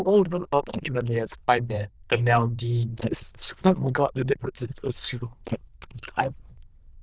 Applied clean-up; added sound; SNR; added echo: neural diffusion model UNIVERSE++.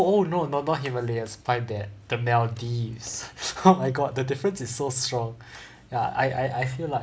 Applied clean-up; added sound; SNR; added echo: none; none; none; none.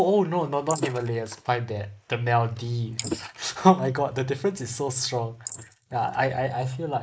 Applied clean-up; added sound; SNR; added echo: neural mask model Resemble Enhance denoiser.